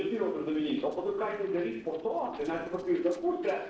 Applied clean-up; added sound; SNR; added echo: neural separator model SepFormer DNS4.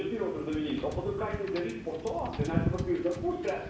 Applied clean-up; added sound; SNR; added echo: none; Wind / Boat, Water vehicle; 4 dB; reverberation time 0.7 s.